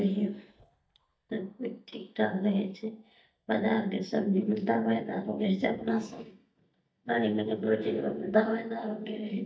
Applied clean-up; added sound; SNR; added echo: neural mask model DeepFilterNet 3.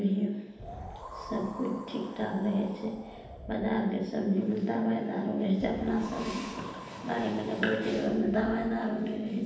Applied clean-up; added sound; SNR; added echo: none; Wind; 14 dB; reverberation time 0.9 s.